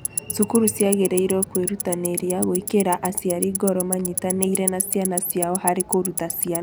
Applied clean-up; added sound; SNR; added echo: none; Tick-tock; 6 dB; none.